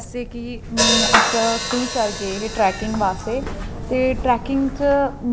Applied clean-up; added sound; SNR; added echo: none; Meow / Clapping + Hi-hat; 2 dB; none.